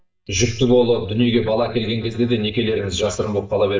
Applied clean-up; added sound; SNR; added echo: neural mask model DeepFilterNet 3.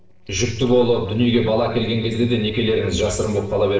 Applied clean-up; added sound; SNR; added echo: neural separator model SepFormer DNS4.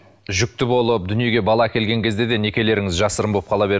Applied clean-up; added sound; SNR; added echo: none; none; none; none.